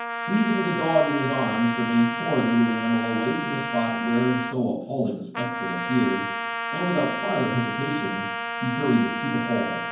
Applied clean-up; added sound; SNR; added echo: none; Trumpet; 5 dB; reverberation time 0.9 s.